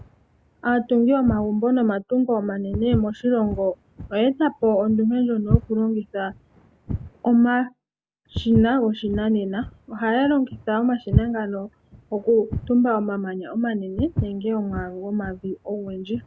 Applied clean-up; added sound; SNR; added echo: none; Walk, footsteps; 9 dB; none.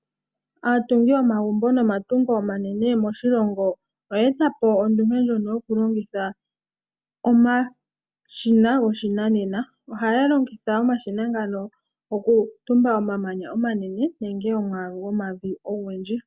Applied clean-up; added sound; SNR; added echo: none; none; none; none.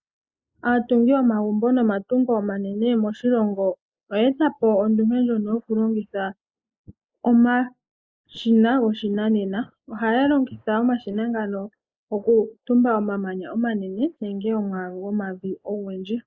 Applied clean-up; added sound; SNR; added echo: neural mask model Resemble Enhance denoiser.